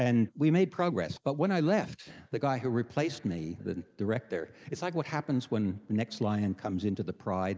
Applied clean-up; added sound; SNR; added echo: neural mask model Resemble Enhance denoiser.